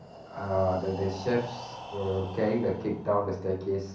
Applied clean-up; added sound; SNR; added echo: none; Breathing; 14 dB; reverberation time 0.6 s.